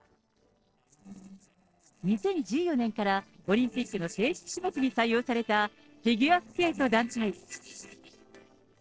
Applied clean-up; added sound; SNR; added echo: neural separator model SepFormer DNS4.